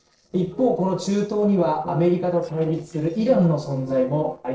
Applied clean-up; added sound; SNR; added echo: neural separator model SepFormer DNS4.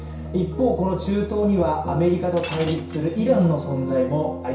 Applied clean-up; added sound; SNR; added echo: none; Shatter; 17 dB; reverberation time 0.6 s.